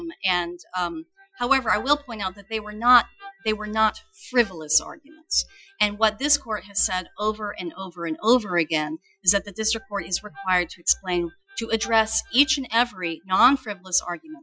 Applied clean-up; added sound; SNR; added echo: classical method Wiener filter.